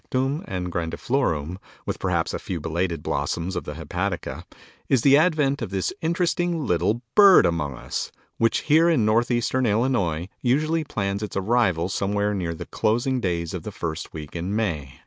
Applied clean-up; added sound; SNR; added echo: none; none; none; none.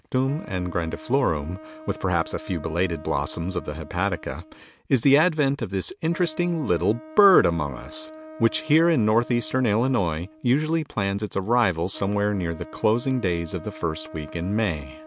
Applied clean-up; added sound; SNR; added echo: none; Wind instrument, woodwind instrument; 19 dB; none.